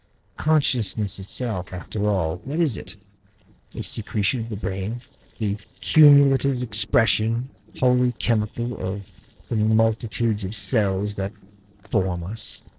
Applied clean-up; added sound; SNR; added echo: neural separator model SepFormer DNS4.